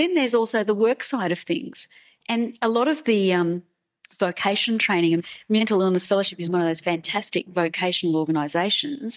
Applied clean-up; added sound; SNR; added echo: neural mask model DeepFilterNet 3.